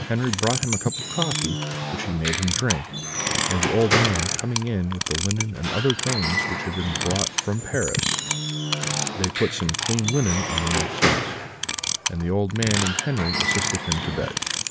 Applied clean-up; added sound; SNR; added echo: none; Squeak / Wood + Clock; 0 dB; none.